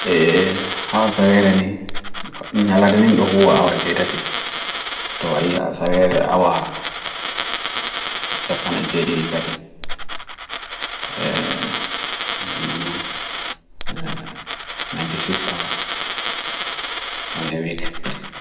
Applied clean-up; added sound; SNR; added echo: none; Coin (dropping); 5 dB; reverberation time 0.9 s.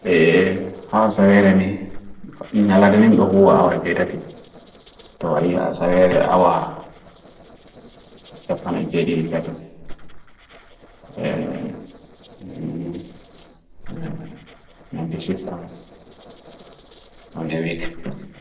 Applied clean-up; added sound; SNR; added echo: neural separator model SepFormer DNS4.